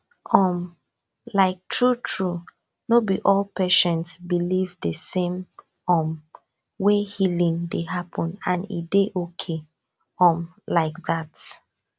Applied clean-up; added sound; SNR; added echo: none; none; none; none.